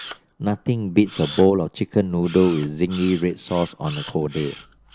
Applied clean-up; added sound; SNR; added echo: none; Camera; 16 dB; none.